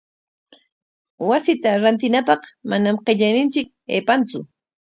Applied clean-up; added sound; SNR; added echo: none; none; none; none.